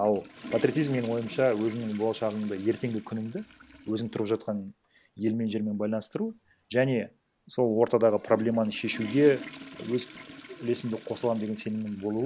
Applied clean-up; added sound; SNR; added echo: none; Toilet flush / Water; 17 dB; none.